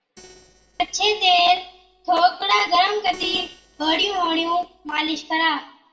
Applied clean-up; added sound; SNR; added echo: neural separator model SepFormer DNS4.